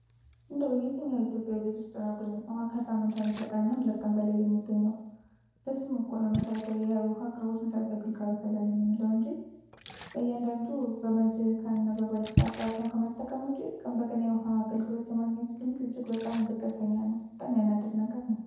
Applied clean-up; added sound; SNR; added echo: none; Splash, splatter; 12 dB; reverberation time 1.0 s.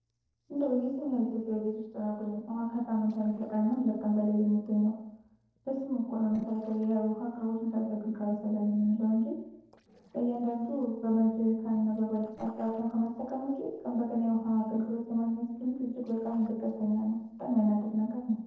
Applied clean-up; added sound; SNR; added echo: neural separator model SepFormer DNS4.